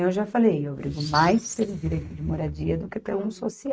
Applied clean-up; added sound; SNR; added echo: neural mask model RNNoise.